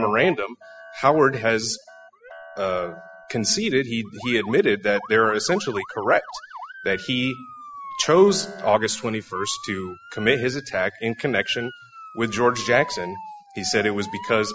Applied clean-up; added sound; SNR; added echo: classical method spectral subtraction.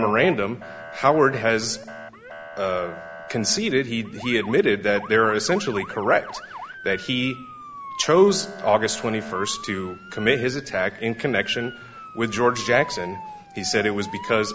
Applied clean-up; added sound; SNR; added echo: none; Motor vehicle (road) / Siren; 15 dB; none.